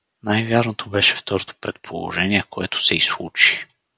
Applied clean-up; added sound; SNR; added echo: none; none; none; none.